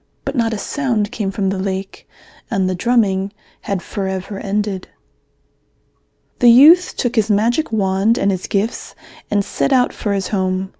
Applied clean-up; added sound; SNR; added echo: none; none; none; none.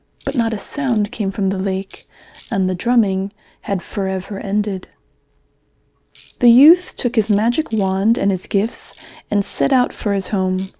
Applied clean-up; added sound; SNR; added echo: none; Tools; 13 dB; none.